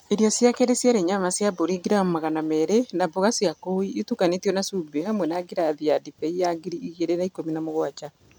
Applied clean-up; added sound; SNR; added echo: none; none; none; none.